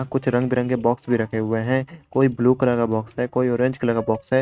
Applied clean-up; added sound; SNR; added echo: neural mask model RNNoise.